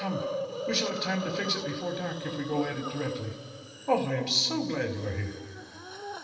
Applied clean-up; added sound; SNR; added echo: none; Hiss; 7 dB; reverberation time 2.7 s.